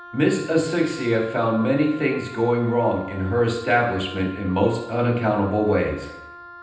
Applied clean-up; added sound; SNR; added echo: none; Wind instrument, woodwind instrument; 18 dB; reverberation time 0.9 s.